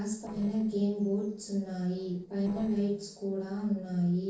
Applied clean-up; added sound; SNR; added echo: neural separator model SepFormer DNS4.